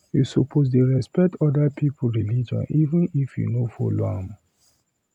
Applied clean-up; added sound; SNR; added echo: none; none; none; none.